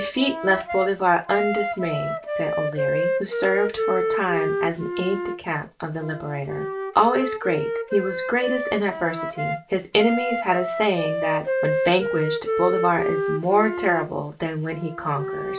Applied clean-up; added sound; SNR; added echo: none; Wind instrument, woodwind instrument; 3 dB; reverberation time 0.2 s.